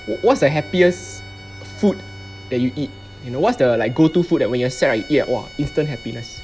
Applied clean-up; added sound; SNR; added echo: none; Bowed string instrument + Bowed string instrument; 18 dB; none.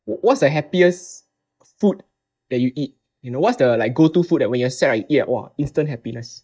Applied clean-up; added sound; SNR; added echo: neural mask model DeepFilterNet 3.